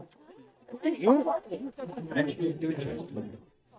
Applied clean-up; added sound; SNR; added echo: neural mask model DeepFilterNet 3.